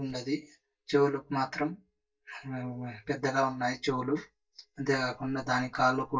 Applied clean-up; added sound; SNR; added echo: neural mask model DeepFilterNet 3.